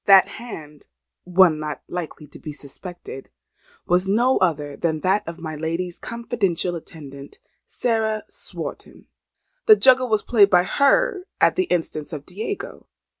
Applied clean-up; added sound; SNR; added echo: none; none; none; none.